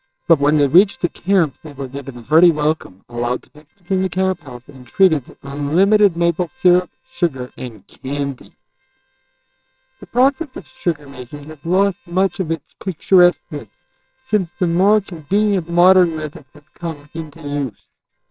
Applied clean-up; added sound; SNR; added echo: neural separator model SepFormer WHAMR!.